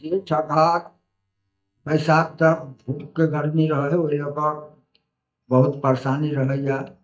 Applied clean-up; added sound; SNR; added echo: neural mask model DeepFilterNet 3.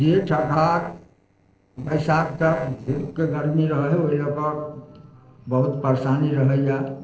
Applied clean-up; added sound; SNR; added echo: neural separator model SepFormer DNS4.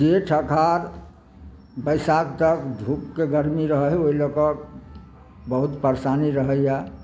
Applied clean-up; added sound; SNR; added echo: none; none; none; none.